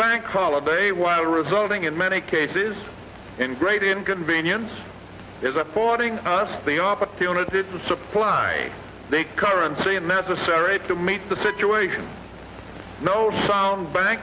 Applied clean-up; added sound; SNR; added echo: none; Bowed string instrument; 18 dB; none.